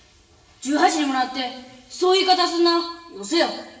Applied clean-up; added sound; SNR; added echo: none; none; none; reverberation time 1.1 s.